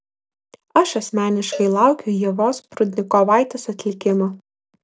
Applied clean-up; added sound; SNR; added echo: none; Cowbell; 18 dB; none.